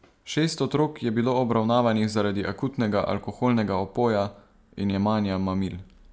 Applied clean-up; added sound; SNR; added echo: none; none; none; none.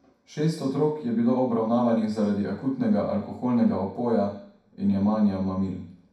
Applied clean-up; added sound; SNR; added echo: none; none; none; reverberation time 0.6 s.